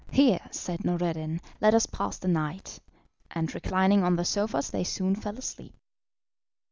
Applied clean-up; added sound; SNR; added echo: none; none; none; none.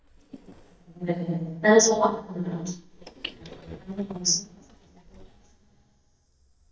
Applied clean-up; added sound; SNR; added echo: neural mask model DeepFilterNet 3.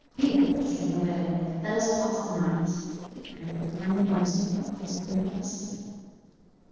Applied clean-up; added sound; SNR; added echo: neural separator model SepFormer DNS4.